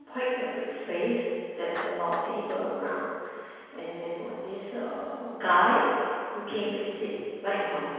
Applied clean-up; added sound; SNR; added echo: none; Clapping; 19 dB; reverberation time 1.9 s.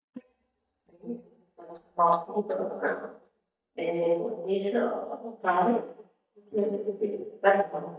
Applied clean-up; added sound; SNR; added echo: neural mask model DeepFilterNet 3.